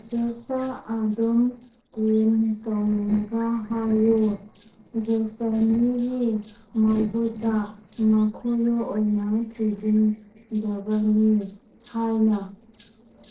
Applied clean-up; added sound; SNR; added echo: neural separator model SepFormer DNS4.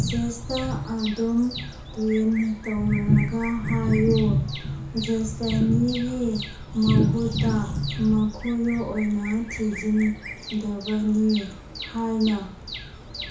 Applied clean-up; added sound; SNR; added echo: none; Bird vocalization, bird call, bird song; 14 dB; reverberation time 0.7 s.